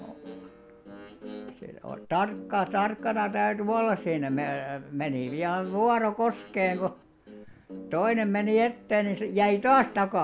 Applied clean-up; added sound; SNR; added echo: none; Guitar; 16 dB; none.